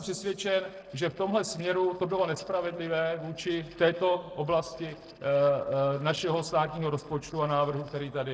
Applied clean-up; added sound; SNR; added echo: neural separator model SepFormer DNS4.